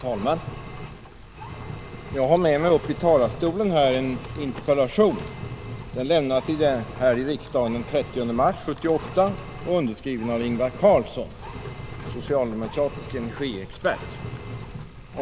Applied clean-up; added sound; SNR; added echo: none; Engine; 12 dB; none.